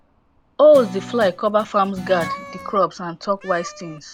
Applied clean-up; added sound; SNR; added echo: none; Meow + Guitar; 16 dB; none.